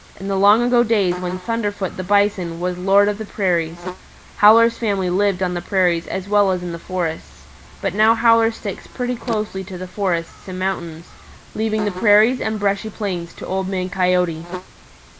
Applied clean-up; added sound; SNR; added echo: none; Buzz; 19 dB; none.